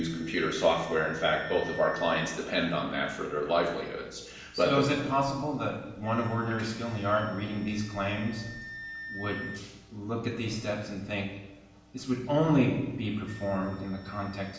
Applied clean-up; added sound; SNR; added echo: none; Wind instrument, woodwind instrument; 18 dB; reverberation time 1.0 s.